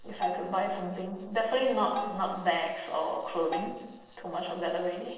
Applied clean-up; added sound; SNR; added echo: neural separator model SepFormer DNS4.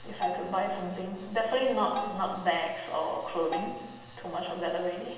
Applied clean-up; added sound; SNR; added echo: none; Bell; 11 dB; reverberation time 1.1 s.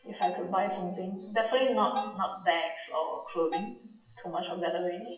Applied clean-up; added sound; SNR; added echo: classical method WPE with log-MMSE.